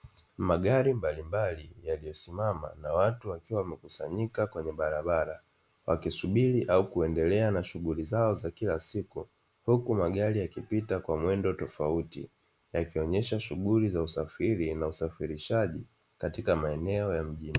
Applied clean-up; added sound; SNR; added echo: none; none; none; none.